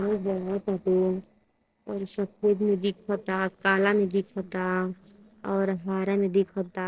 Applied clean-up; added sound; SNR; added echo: neural separator model SepFormer DNS4.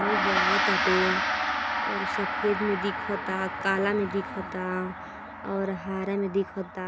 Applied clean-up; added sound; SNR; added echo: none; Gong; 0 dB; none.